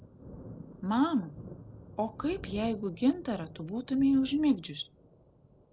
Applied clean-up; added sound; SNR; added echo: none; Thunder; 16 dB; none.